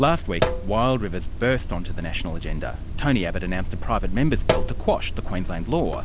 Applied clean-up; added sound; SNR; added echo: none; Sink (filling or washing); 0 dB; none.